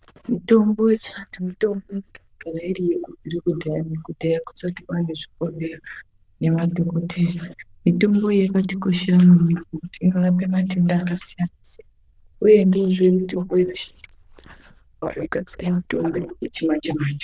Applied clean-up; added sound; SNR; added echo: neural diffusion model UNIVERSE++.